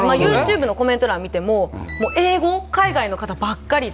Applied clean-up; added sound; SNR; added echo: none; Musical instrument; 18 dB; none.